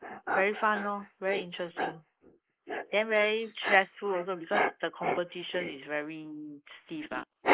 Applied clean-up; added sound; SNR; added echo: neural mask model Resemble Enhance denoiser.